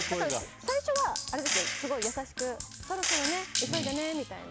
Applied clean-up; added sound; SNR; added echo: none; Gunshot, gunfire; 1 dB; none.